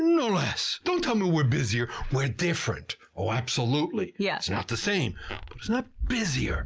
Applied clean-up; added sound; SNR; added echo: neural mask model Resemble Enhance denoiser.